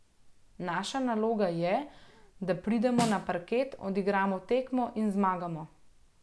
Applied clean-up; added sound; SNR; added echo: none; Snare drum; 8 dB; none.